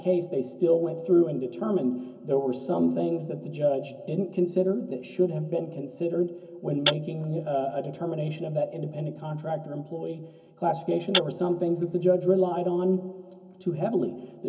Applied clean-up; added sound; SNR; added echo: none; Tap / Glass; 5 dB; reverberation time 0.3 s.